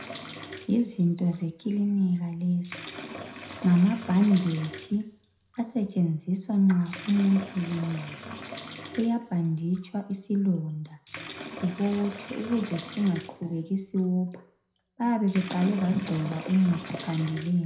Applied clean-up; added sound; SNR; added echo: none; Bathtub (filling or washing) / Liquid; 16 dB; reverberation time 0.5 s.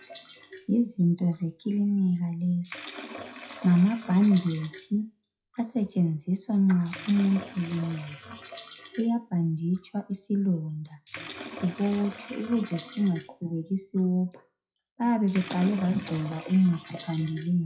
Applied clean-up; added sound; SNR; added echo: classical method WPE with log-MMSE.